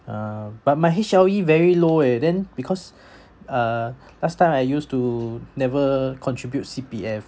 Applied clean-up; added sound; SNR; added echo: none; none; none; none.